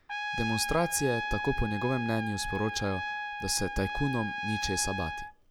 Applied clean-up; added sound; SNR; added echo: none; Trumpet; 4 dB; none.